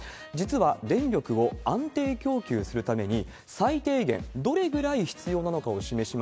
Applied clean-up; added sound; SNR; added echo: none; none; none; none.